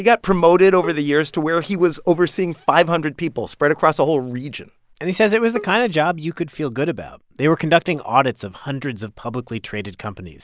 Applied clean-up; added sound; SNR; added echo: neural mask model Resemble Enhance denoiser.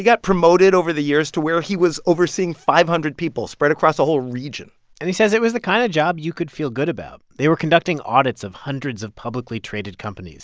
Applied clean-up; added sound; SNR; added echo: none; none; none; none.